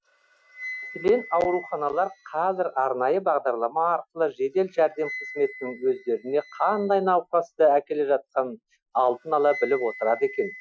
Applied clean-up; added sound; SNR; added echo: classical method Wiener filter.